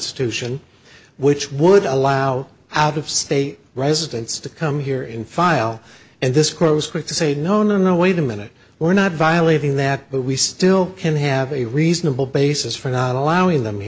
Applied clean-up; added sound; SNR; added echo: none; none; none; none.